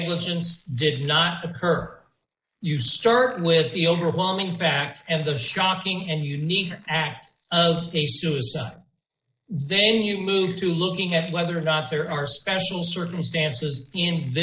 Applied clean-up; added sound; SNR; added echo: neural mask model Resemble Enhance denoiser.